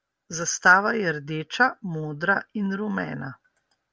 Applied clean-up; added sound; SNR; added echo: none; none; none; none.